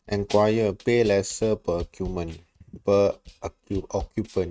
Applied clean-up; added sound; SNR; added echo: neural mask model RNNoise.